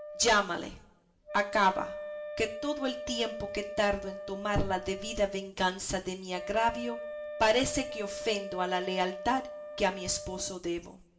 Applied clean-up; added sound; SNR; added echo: none; Wind instrument, woodwind instrument; 10 dB; reverberation time 0.5 s.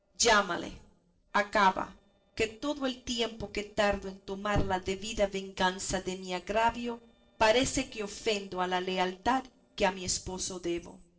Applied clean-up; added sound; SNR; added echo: neural separator model SepFormer DNS4.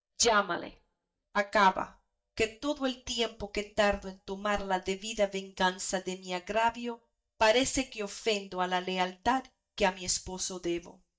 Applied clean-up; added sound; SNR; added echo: neural mask model DeepFilterNet 3.